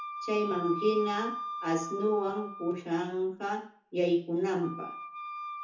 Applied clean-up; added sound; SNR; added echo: none; Wind instrument, woodwind instrument; 9 dB; reverberation time 0.6 s.